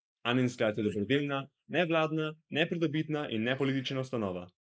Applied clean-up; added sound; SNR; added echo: neural mask model Resemble Enhance denoiser.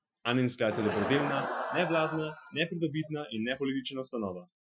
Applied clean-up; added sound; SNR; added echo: classical method Wiener filter.